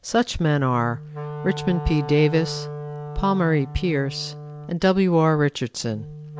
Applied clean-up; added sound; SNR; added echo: none; Wind instrument, woodwind instrument; 12 dB; none.